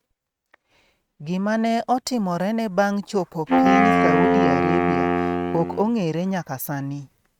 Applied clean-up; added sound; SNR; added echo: neural mask model RNNoise.